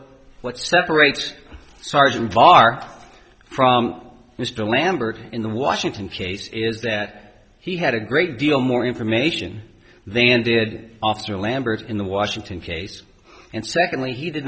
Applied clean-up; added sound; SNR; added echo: none; none; none; none.